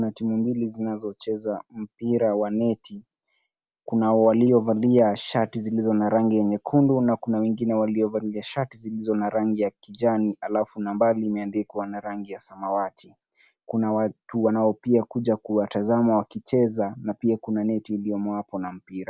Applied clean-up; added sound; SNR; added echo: none; none; none; none.